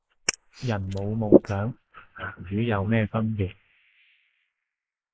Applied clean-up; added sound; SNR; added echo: neural mask model Resemble Enhance denoiser.